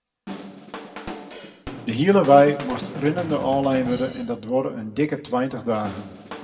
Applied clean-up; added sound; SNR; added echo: none; Drum / Drum kit; 14 dB; reverberation time 1.1 s.